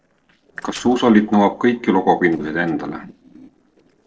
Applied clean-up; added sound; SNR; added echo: neural separator model SepFormer DNS4.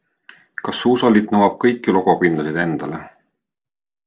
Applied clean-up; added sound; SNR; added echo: none; none; none; none.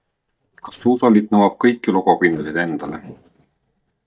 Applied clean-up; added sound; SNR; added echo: neural mask model DeepFilterNet 3.